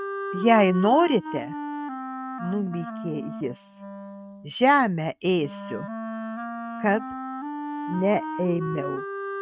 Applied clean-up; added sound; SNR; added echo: neural mask model RNNoise.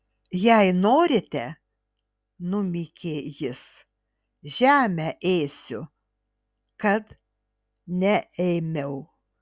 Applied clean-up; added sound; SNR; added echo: none; none; none; none.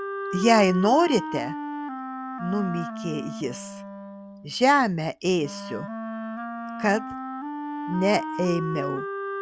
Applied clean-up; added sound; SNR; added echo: none; Wind instrument, woodwind instrument; 7 dB; none.